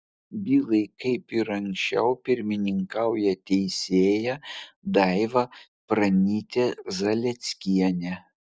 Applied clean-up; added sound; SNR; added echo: none; none; none; none.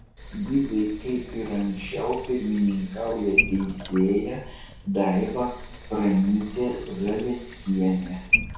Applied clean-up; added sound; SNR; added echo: none; Sink (filling or washing) / Water tap, faucet; 5 dB; reverberation time 0.6 s.